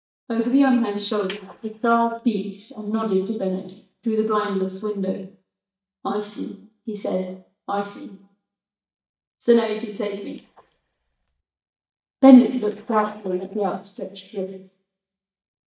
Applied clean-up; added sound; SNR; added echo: neural mask model DeepFilterNet 3.